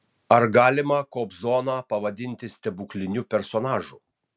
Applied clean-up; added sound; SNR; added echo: none; none; none; none.